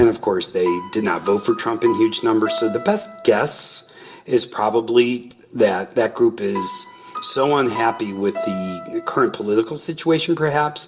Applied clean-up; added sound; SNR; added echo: none; Piano; 13 dB; reverberation time 0.5 s.